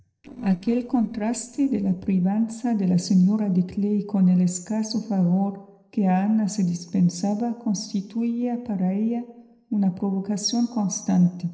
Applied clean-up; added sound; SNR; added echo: neural separator model SepFormer DNS4.